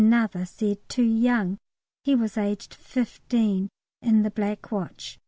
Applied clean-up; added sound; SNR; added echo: none; none; none; none.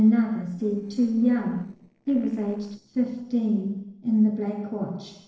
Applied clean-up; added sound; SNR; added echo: neural separator model SepFormer DNS4.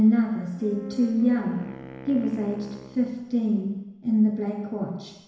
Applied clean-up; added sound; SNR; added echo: none; Wind instrument, woodwind instrument; 18 dB; reverberation time 1.0 s.